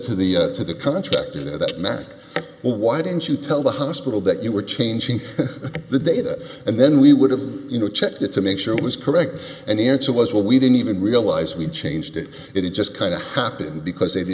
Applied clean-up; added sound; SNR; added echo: none; none; none; none.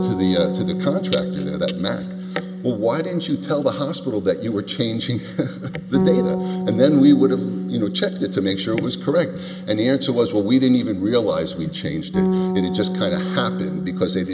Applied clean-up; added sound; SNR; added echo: none; Bass guitar; 5 dB; none.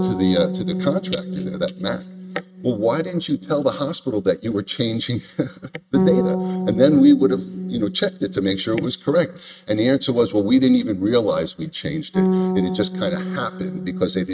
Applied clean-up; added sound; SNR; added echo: neural mask model RNNoise.